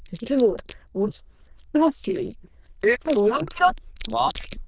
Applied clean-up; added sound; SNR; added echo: neural diffusion model UNIVERSE++.